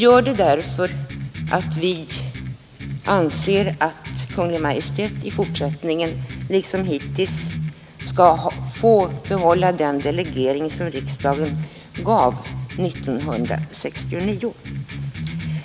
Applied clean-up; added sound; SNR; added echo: none; Electric guitar; 8 dB; none.